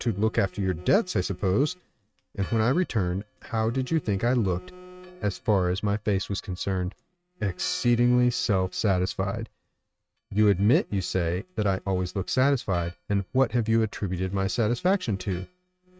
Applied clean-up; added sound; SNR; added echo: neural mask model RNNoise.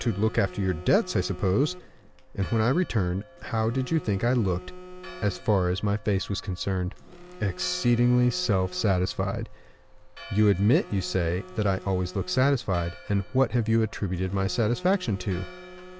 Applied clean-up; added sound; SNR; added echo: none; Telephone + Church bell; 19 dB; none.